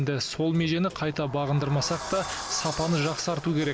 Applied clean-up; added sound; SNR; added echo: none; Sliding door; 12 dB; none.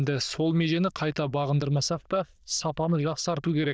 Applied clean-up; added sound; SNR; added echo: neural diffusion model UNIVERSE++.